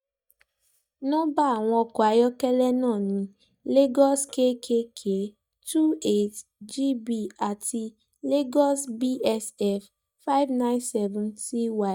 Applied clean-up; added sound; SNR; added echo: neural mask model DeepFilterNet 3.